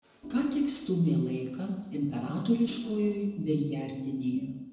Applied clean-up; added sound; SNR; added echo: neural separator model SepFormer DNS4.